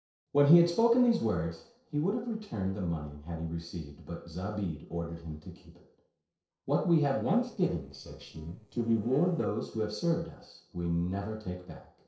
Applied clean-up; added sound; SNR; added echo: neural separator model SepFormer DNS4.